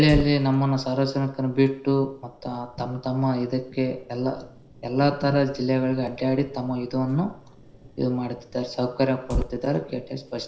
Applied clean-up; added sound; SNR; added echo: neural separator model SepFormer DNS4.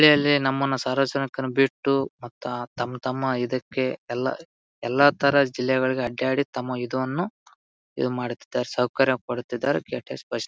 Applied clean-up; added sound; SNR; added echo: none; none; none; none.